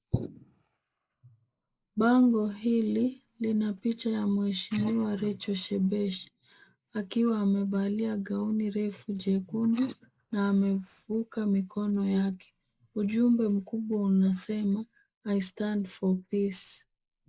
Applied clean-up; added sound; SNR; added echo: neural mask model Resemble Enhance denoiser.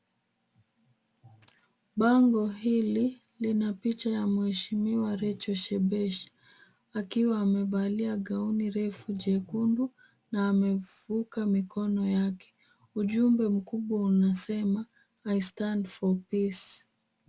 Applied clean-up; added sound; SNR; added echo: none; none; none; none.